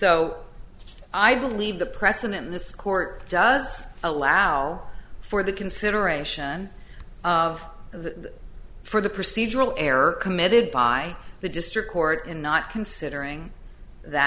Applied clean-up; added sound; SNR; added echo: none; none; none; none.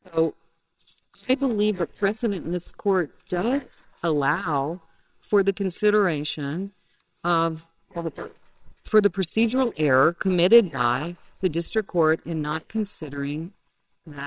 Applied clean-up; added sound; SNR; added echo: neural separator model SepFormer WHAMR!.